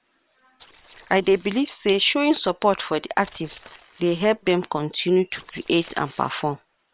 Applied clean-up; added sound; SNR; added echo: neural separator model SepFormer WHAM!.